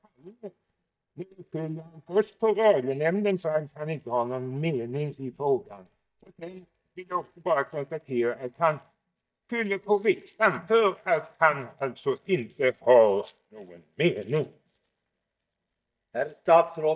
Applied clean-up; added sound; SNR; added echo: neural mask model DeepFilterNet 3.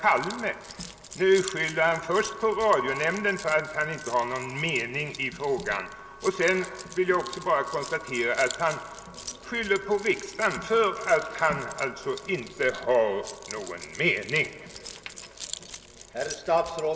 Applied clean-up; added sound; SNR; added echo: none; Keys jangling; 17 dB; reverberation time 1.9 s.